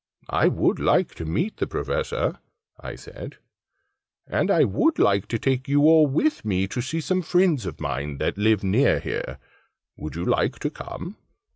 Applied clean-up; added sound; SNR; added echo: none; none; none; none.